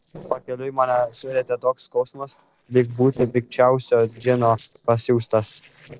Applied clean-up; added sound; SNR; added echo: neural separator model SepFormer DNS4.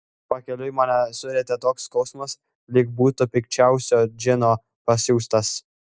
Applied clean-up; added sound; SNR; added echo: none; none; none; none.